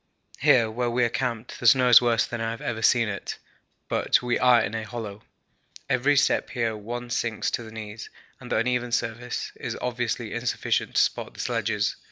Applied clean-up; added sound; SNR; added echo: none; none; none; none.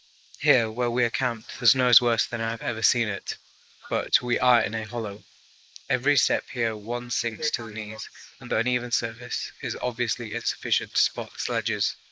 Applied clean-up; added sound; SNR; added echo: neural mask model Resemble Enhance denoiser.